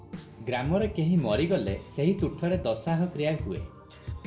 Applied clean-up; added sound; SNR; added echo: none; Drum kit; 11 dB; reverberation time 0.3 s.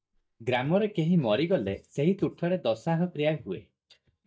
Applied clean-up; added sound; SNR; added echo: neural mask model DeepFilterNet 3.